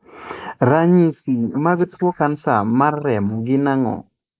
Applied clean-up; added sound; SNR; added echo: neural mask model Resemble Enhance denoiser.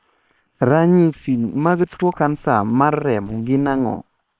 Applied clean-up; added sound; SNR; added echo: neural separator model SepFormer WHAM!.